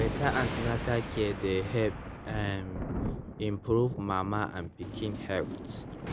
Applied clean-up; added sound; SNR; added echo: none; Thunder; 5 dB; none.